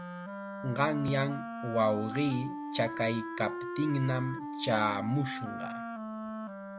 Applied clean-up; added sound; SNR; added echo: none; Wind instrument, woodwind instrument; 6 dB; none.